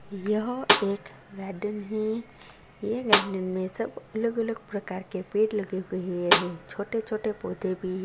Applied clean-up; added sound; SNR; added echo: none; Snare drum; -1 dB; none.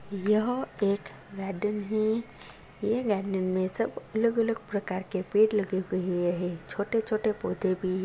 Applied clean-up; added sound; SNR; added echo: none; none; none; none.